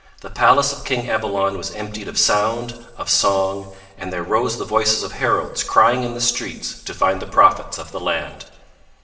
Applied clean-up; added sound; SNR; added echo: none; none; none; reverberation time 1.3 s.